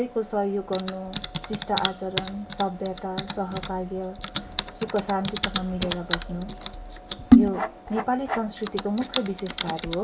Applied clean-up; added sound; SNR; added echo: none; Typing; -1 dB; reverberation time 0.2 s.